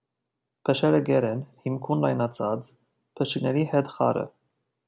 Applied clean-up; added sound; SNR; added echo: none; none; none; none.